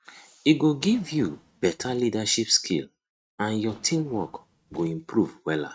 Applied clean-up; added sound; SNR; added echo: neural mask model RNNoise.